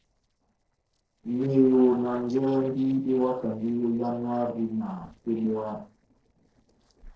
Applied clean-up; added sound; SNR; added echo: neural separator model SepFormer DNS4.